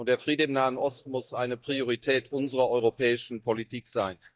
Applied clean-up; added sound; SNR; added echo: neural mask model DeepFilterNet 3.